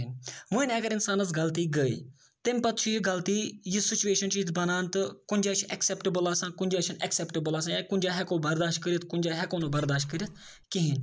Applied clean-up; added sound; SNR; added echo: none; Squeak; 20 dB; none.